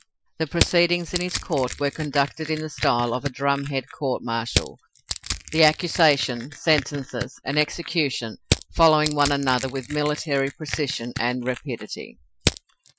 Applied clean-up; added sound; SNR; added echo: classical method Wiener filter.